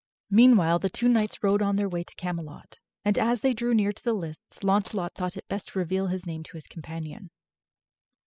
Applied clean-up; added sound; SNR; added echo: classical method spectral subtraction.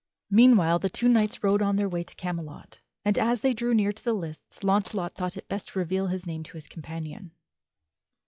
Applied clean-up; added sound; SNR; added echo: classical method log-MMSE.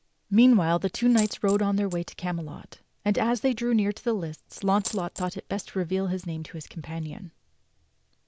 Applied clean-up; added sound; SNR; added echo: none; Coin (dropping); 15 dB; none.